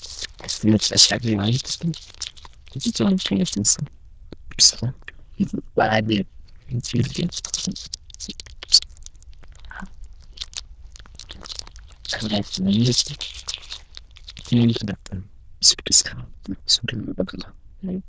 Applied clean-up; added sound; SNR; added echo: neural diffusion model UNIVERSE++.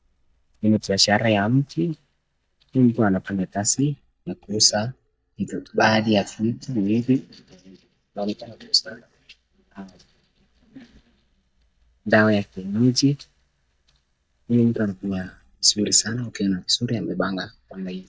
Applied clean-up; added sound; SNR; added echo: neural mask model DeepFilterNet 3.